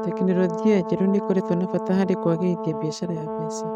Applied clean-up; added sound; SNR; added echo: neural mask model RNNoise.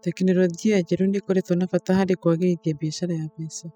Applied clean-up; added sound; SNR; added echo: classical method spectral subtraction.